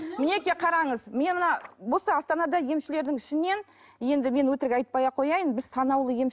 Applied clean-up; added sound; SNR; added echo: none; none; none; none.